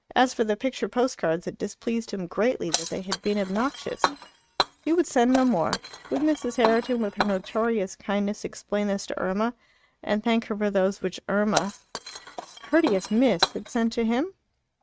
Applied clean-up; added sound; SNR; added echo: neural mask model RNNoise.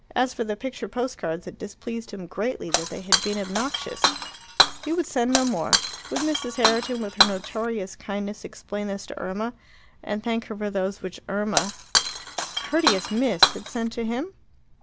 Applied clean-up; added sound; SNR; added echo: none; Shatter; -2 dB; none.